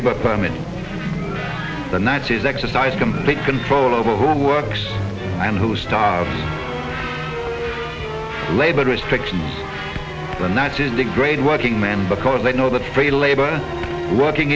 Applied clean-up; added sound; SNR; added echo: none; none; none; none.